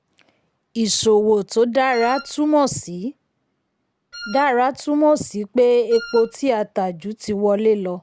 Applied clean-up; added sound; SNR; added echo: none; Wind instrument, woodwind instrument; 16 dB; none.